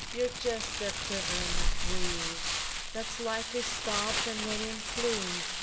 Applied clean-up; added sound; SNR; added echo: none; Crumpling, crinkling; -5 dB; reverberation time 2.2 s.